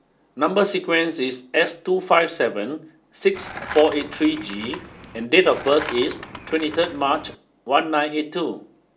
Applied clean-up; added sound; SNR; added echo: none; Skateboard; 13 dB; none.